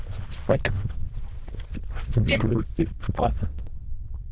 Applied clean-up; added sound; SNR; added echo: neural diffusion model UNIVERSE++.